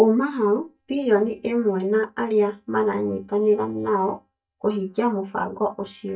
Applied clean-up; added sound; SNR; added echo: neural mask model DeepFilterNet 3.